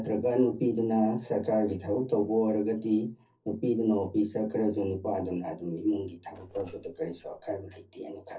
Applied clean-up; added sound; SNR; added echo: neural separator model SepFormer DNS4.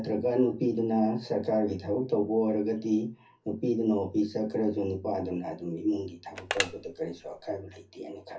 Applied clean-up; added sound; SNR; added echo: none; Telephone; 8 dB; reverberation time 0.3 s.